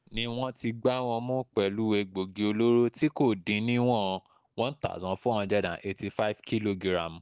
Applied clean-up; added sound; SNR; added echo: none; Whoosh, swoosh, swish; 14 dB; none.